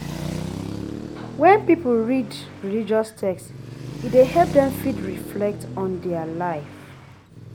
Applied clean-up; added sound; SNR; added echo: none; Traffic noise, roadway noise; 10 dB; none.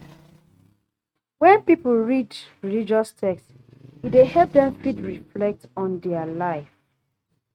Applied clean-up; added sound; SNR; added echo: neural mask model RNNoise.